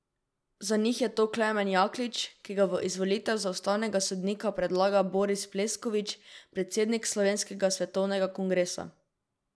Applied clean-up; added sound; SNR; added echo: none; none; none; none.